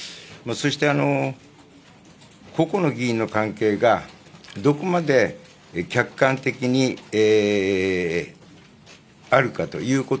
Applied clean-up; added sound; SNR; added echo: none; none; none; none.